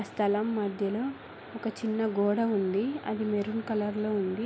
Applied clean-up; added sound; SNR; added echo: none; none; none; none.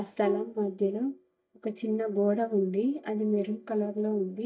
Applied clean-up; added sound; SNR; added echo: neural mask model DeepFilterNet 3.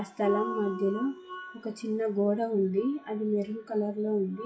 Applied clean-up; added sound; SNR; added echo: classical method WPE with log-MMSE.